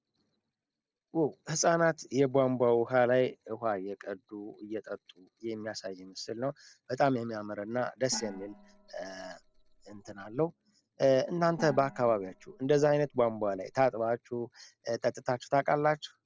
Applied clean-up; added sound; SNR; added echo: neural separator model SepFormer DNS4.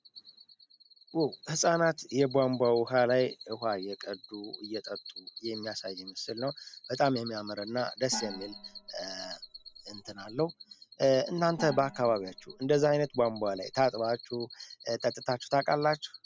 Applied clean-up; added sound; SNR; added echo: none; Gong; 17 dB; none.